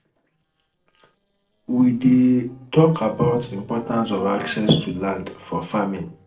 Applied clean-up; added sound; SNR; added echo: neural separator model SepFormer DNS4.